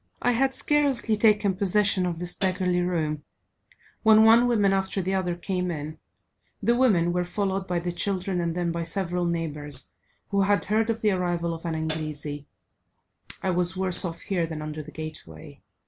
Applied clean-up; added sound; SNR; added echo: none; Hi-hat; 11 dB; none.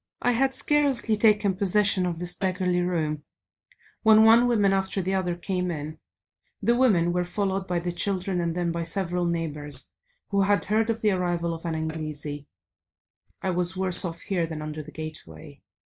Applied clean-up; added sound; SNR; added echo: neural mask model DeepFilterNet 3.